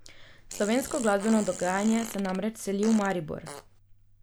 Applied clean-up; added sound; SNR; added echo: none; Fart; 14 dB; none.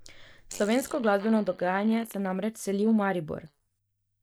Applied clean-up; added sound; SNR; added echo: neural mask model DeepFilterNet 3.